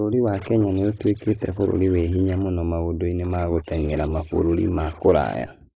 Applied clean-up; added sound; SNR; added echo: neural mask model Resemble Enhance denoiser.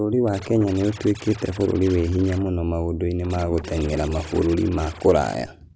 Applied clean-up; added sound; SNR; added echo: none; Scratching (performance technique); 19 dB; none.